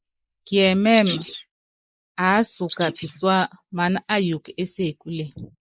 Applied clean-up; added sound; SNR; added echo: neural mask model Resemble Enhance denoiser.